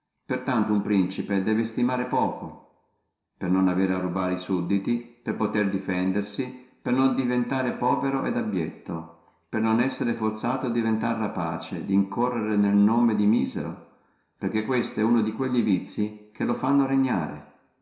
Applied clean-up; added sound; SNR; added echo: none; none; none; reverberation time 0.7 s.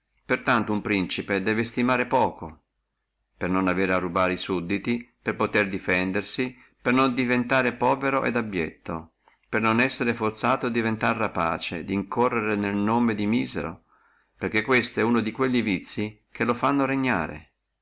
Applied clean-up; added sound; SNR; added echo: none; none; none; none.